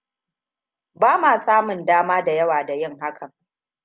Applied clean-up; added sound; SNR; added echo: none; none; none; none.